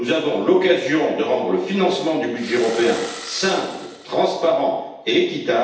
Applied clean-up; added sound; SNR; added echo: none; Engine starting; 17 dB; reverberation time 0.9 s.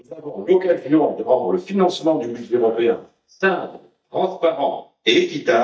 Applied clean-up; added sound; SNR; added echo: neural mask model DeepFilterNet 3.